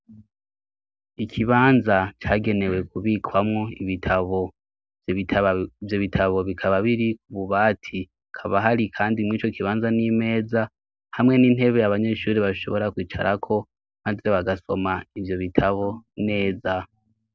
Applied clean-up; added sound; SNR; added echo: none; none; none; none.